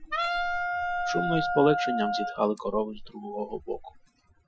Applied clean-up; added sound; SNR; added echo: classical method Wiener filter.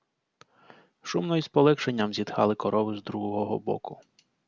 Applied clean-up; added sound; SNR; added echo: none; none; none; none.